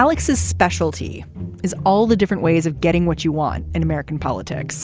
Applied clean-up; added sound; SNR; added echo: none; none; none; none.